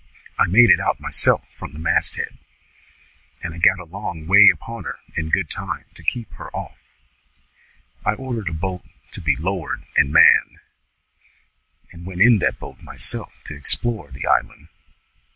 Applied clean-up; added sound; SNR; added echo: none; none; none; none.